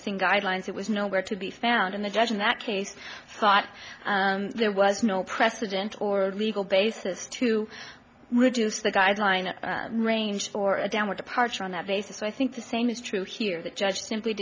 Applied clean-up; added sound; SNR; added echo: none; none; none; none.